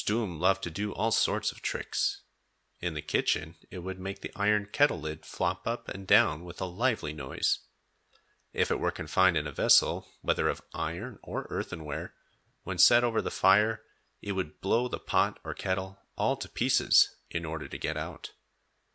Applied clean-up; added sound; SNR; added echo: none; none; none; none.